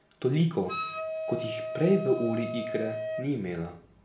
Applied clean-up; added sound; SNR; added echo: none; Wind instrument, woodwind instrument; 6 dB; reverberation time 0.4 s.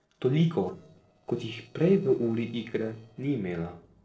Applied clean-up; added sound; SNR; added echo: neural separator model SepFormer DNS4.